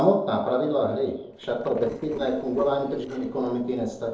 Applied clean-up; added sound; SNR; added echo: neural separator model SepFormer DNS4.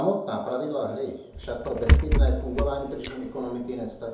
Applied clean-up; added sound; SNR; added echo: none; Rattle / Breathing; -5 dB; reverberation time 2.6 s.